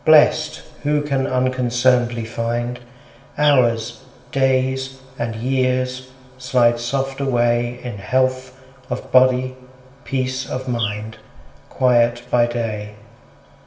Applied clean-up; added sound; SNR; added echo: none; Bird; 14 dB; reverberation time 1.5 s.